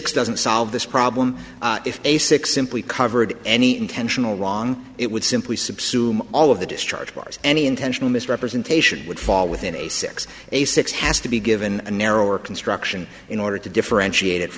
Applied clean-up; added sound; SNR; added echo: none; none; none; none.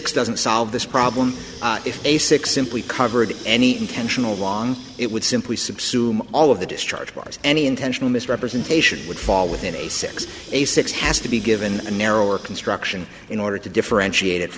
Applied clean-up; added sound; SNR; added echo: none; Sink (filling or washing) / Water tap, faucet; 17 dB; none.